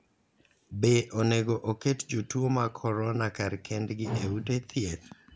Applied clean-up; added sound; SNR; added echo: none; none; none; none.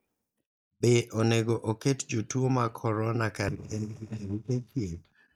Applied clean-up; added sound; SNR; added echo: neural mask model DeepFilterNet 3.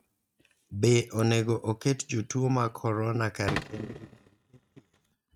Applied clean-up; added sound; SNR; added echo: neural mask model RNNoise.